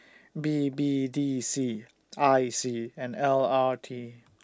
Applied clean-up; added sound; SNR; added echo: none; none; none; none.